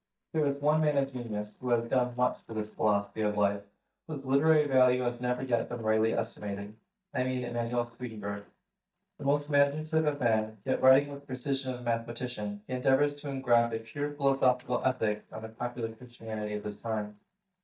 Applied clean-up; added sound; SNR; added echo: neural mask model DeepFilterNet 3.